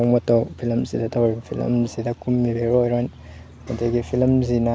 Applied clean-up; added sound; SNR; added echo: none; none; none; none.